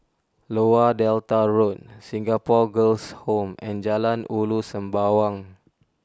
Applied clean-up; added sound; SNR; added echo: none; none; none; none.